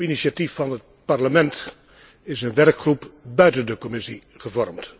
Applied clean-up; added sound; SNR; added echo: none; none; none; none.